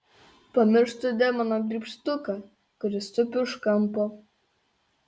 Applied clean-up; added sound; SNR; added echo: none; none; none; none.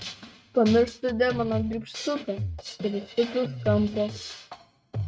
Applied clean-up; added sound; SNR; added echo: neural mask model RNNoise.